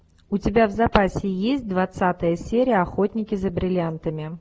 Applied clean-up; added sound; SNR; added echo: none; none; none; none.